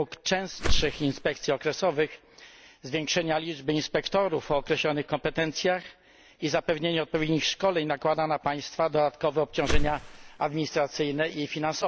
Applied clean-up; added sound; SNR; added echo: none; Whoosh, swoosh, swish; -2 dB; none.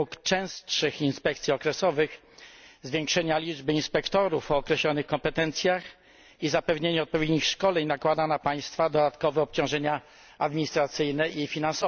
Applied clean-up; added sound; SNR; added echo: none; none; none; none.